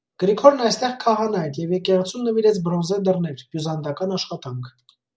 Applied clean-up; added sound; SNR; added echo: none; none; none; none.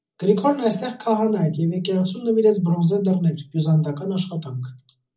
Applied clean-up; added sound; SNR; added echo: none; none; none; reverberation time 0.4 s.